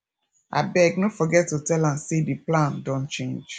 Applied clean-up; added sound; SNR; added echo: none; none; none; none.